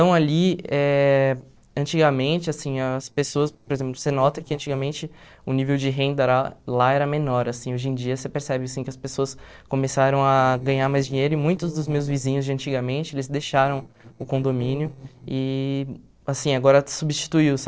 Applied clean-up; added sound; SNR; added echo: neural separator model SepFormer DNS4.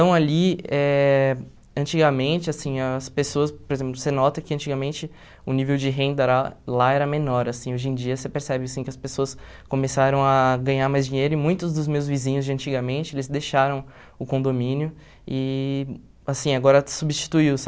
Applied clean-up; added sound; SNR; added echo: none; none; none; none.